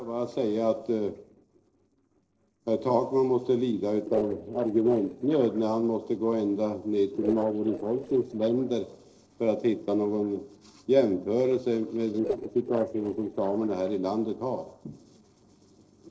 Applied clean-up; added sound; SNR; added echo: neural separator model SepFormer DNS4.